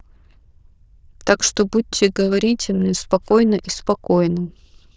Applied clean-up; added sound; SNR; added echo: neural diffusion model UNIVERSE++.